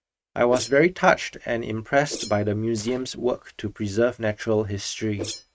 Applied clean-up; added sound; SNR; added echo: neural mask model RNNoise.